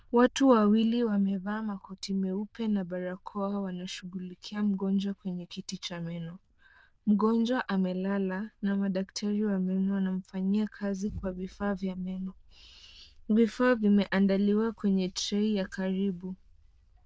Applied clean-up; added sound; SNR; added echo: neural diffusion model UNIVERSE++.